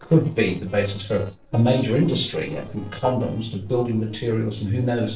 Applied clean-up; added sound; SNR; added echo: neural separator model SepFormer DNS4.